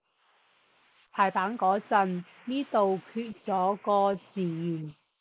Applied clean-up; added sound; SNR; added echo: neural mask model Resemble Enhance denoiser.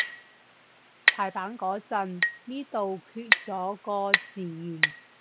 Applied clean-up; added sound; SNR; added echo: none; Chink, clink; -3 dB; none.